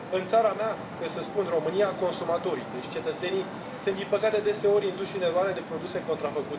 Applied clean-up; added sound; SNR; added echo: none; Traffic noise, roadway noise; 10 dB; reverberation time 1.6 s.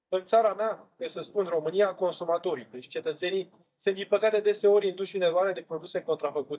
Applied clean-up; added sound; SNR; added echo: neural mask model DeepFilterNet 3.